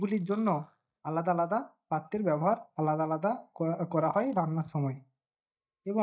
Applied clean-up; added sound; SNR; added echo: neural mask model DeepFilterNet 3.